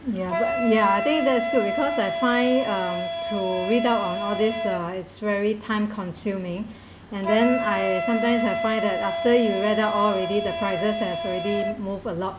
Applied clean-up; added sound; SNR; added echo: none; Wind instrument, woodwind instrument; 4 dB; none.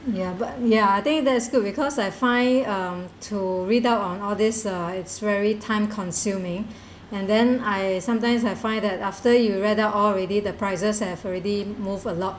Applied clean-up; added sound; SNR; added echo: none; none; none; none.